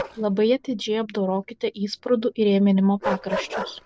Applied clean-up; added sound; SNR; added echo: none; Bark; 12 dB; none.